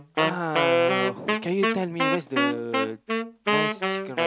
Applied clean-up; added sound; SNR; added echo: none; Wind instrument, woodwind instrument; -5 dB; none.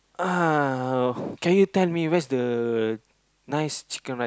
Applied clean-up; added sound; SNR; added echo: none; none; none; none.